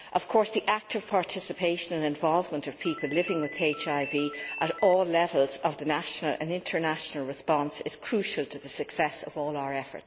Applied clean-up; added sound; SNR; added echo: none; Ringtone; 11 dB; none.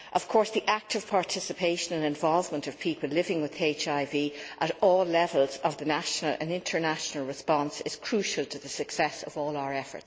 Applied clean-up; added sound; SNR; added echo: none; none; none; none.